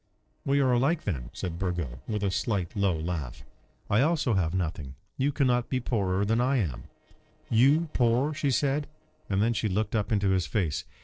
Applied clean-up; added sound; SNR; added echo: neural separator model SepFormer DNS4.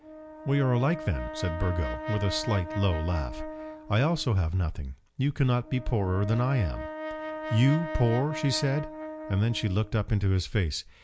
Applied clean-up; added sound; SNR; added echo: none; Brass instrument; 11 dB; none.